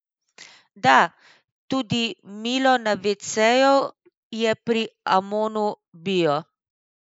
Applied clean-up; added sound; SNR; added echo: neural mask model Resemble Enhance denoiser.